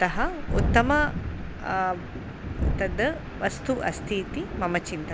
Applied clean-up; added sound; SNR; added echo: none; Thunderstorm; 2 dB; none.